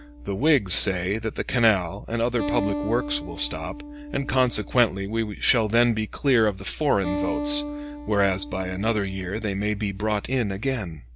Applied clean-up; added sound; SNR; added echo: none; Acoustic guitar; 11 dB; none.